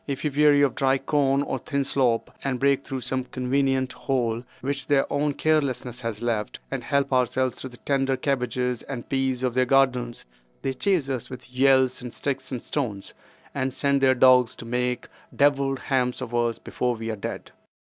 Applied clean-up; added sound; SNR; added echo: neural separator model SepFormer DNS4.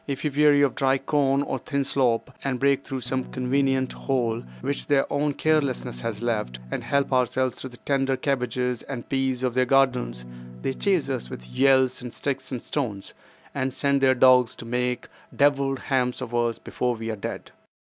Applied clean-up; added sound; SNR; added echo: none; Electric guitar / Strum; 14 dB; none.